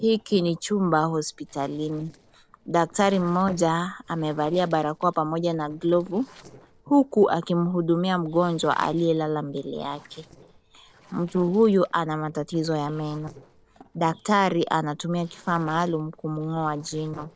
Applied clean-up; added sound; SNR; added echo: neural separator model SepFormer DNS4.